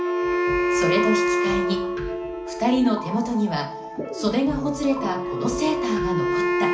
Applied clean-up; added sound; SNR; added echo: none; Wind instrument, woodwind instrument; 0 dB; reverberation time 0.4 s.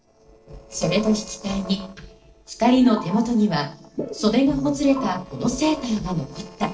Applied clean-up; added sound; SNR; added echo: neural separator model SepFormer DNS4.